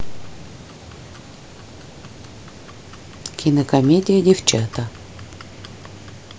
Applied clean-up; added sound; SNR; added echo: none; Livestock, farm animals, working animals; 18 dB; none.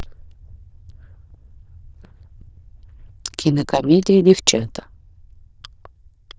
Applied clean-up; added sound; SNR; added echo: neural diffusion model UNIVERSE++.